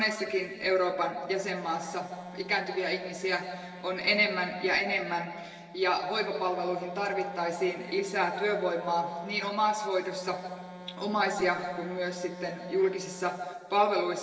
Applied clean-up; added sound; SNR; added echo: neural separator model SepFormer DNS4.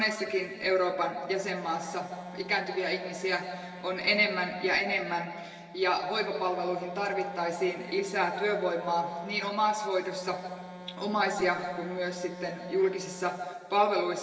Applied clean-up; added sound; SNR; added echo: none; Organ; 14 dB; reverberation time 2.0 s.